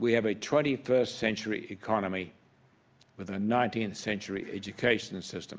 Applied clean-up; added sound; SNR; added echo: none; none; none; none.